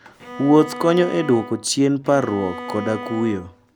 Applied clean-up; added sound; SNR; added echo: none; Bowed string instrument; 13 dB; none.